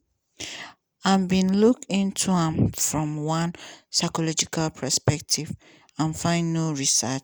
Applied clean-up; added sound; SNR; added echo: none; none; none; none.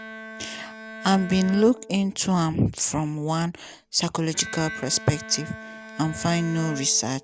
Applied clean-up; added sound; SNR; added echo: none; Bowed string instrument; 15 dB; none.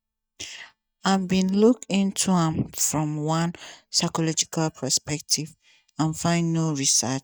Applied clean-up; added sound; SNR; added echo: neural mask model DeepFilterNet 3.